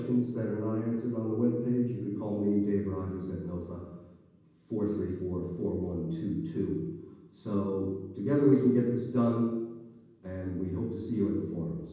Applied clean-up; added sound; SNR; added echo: none; none; none; reverberation time 1.2 s.